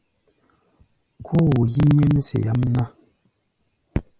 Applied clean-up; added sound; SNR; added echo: none; none; none; none.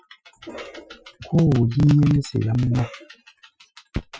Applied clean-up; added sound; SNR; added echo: classical method Wiener filter.